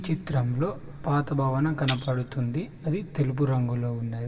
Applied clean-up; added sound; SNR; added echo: none; Shatter; 12 dB; reverberation time 1.6 s.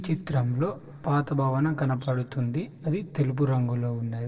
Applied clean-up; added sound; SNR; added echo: neural separator model SepFormer DNS4.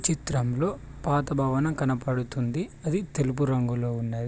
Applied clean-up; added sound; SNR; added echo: none; none; none; none.